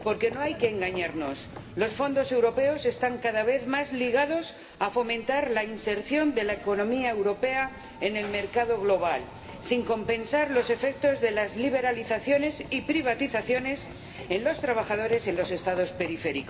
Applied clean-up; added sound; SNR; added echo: none; Run / Train; 16 dB; reverberation time 2.8 s.